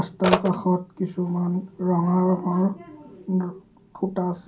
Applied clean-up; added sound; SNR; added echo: none; Telephone; 10 dB; reverberation time 0.3 s.